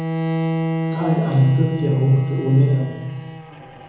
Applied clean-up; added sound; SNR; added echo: none; Bowed string instrument; 6 dB; reverberation time 0.9 s.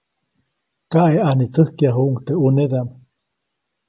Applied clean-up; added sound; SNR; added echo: none; none; none; none.